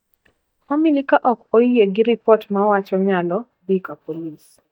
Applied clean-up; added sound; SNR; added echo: neural mask model DeepFilterNet 3.